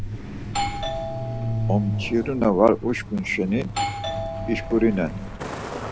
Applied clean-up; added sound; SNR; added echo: none; Doorbell + Truck; 3 dB; none.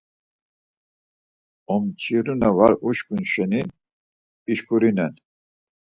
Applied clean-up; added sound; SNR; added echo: none; none; none; none.